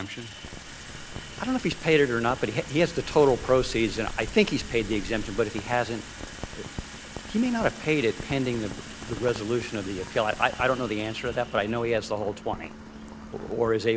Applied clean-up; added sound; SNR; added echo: none; Sink (filling or washing) / Water tap, faucet + Rain; 12 dB; none.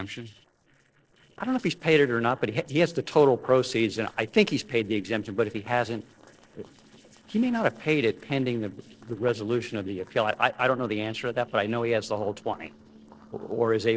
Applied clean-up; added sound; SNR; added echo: neural separator model SepFormer DNS4.